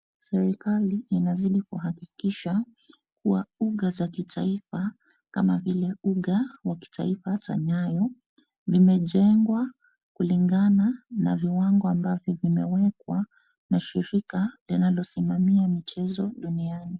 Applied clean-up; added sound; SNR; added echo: none; none; none; none.